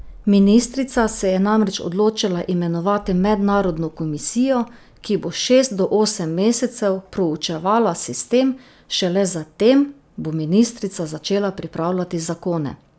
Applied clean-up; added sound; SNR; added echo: none; none; none; none.